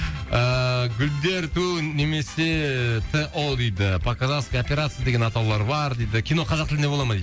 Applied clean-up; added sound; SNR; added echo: none; none; none; none.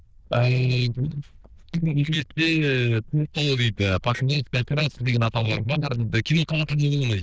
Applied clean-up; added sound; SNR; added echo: neural diffusion model UNIVERSE++.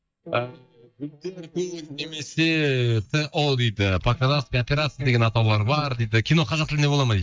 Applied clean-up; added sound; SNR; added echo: neural mask model DeepFilterNet 3.